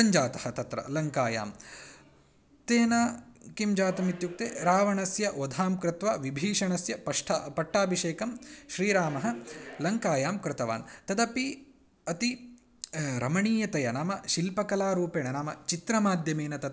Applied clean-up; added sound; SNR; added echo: none; Subway, metro, underground; 17 dB; none.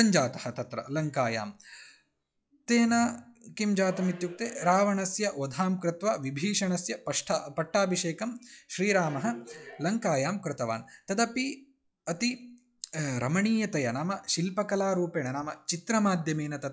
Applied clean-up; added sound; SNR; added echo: classical method log-MMSE.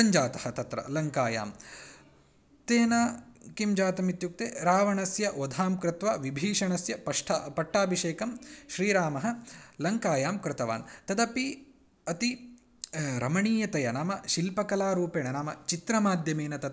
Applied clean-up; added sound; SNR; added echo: none; none; none; none.